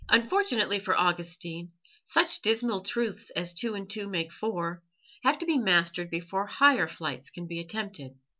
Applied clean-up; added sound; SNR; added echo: none; none; none; none.